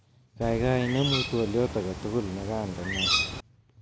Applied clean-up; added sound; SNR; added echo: none; Bird; 3 dB; none.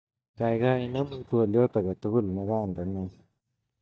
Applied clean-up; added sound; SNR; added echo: neural mask model DeepFilterNet 3.